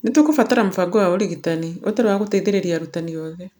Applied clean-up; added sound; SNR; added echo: none; none; none; none.